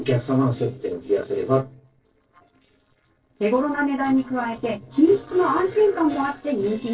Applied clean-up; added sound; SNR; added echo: neural separator model SepFormer DNS4.